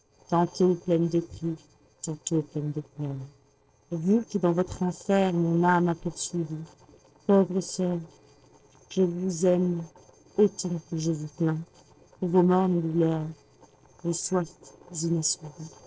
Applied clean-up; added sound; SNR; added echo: neural separator model SepFormer DNS4.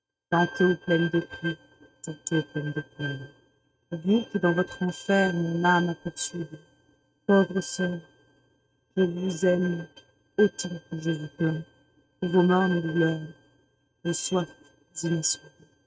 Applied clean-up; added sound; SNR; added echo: neural mask model RNNoise.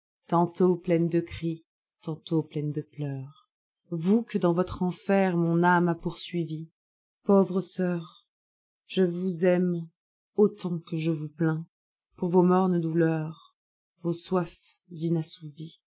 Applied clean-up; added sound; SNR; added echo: none; none; none; none.